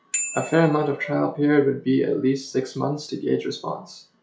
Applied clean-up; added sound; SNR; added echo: classical method log-MMSE.